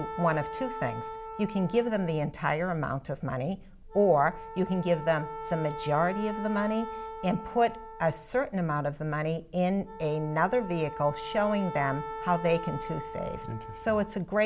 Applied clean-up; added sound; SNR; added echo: none; Wind instrument, woodwind instrument; 11 dB; none.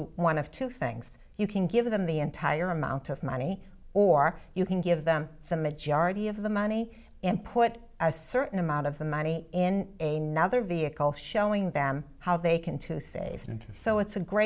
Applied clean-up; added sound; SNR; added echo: none; none; none; none.